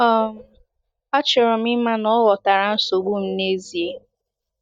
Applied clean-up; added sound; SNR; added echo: neural mask model DeepFilterNet 3.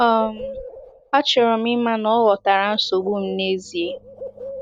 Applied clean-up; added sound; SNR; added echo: none; Bird; 16 dB; none.